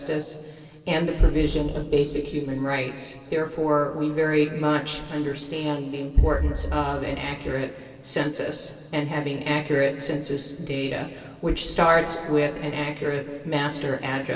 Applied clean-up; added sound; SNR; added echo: neural separator model SepFormer DNS4.